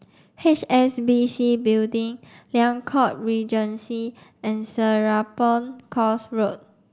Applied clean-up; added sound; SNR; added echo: none; none; none; none.